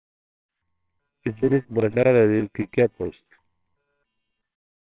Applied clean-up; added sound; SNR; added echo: neural separator model SepFormer WHAMR!.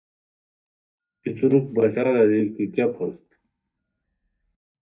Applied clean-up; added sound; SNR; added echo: neural mask model DeepFilterNet 3.